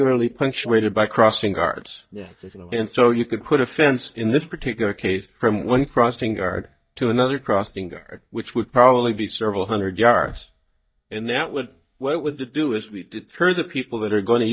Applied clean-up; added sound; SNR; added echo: neural mask model DeepFilterNet 3.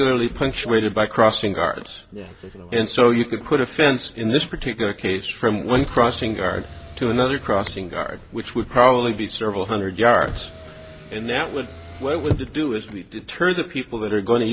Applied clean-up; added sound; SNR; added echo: none; Motor vehicle (road); 15 dB; none.